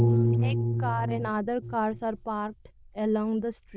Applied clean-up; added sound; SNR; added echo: neural diffusion model UNIVERSE++.